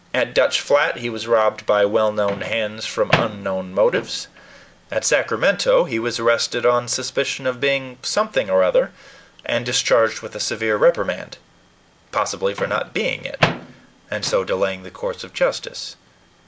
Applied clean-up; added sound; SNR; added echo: none; Microwave oven; 12 dB; none.